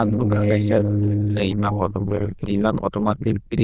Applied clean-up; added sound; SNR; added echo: neural diffusion model UNIVERSE++.